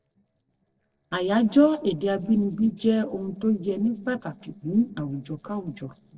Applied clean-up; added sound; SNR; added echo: neural separator model SepFormer DNS4.